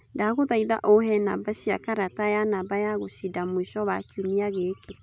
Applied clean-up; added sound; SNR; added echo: none; none; none; none.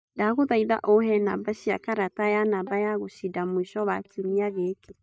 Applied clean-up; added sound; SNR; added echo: neural mask model DeepFilterNet 3.